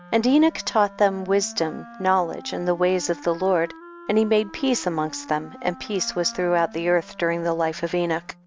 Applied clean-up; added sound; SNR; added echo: none; Wind instrument, woodwind instrument; 20 dB; none.